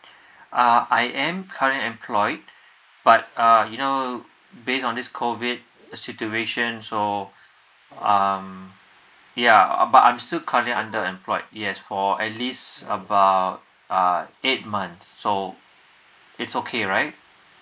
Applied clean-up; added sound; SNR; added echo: neural mask model Resemble Enhance denoiser.